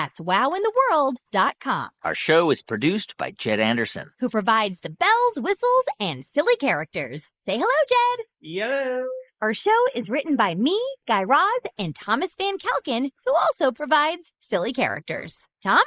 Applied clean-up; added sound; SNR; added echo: neural mask model Resemble Enhance denoiser.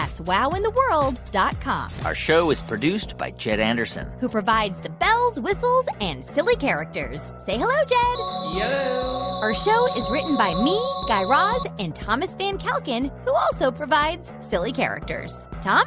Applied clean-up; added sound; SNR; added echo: none; Organ; 6 dB; none.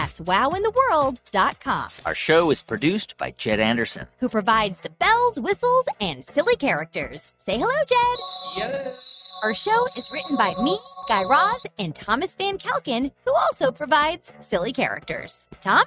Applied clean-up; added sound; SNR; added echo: neural mask model RNNoise.